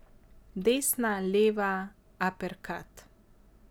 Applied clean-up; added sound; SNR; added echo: none; none; none; none.